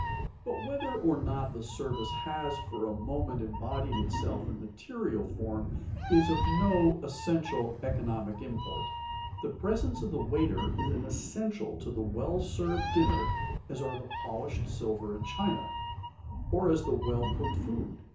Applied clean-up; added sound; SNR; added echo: none; Meow; 2 dB; reverberation time 0.6 s.